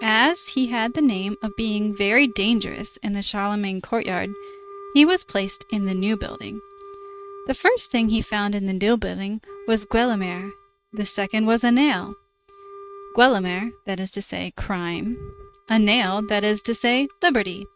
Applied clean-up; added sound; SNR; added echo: neural mask model RNNoise.